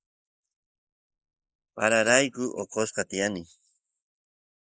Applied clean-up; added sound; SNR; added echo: neural mask model Resemble Enhance denoiser.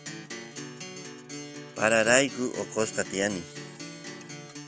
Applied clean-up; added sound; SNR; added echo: none; Acoustic guitar; 11 dB; none.